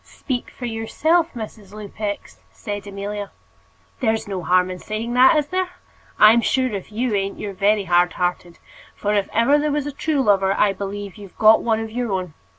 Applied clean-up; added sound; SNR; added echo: none; none; none; none.